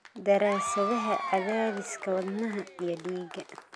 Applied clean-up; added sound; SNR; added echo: none; Applause / Crowd / Cheering; 7 dB; none.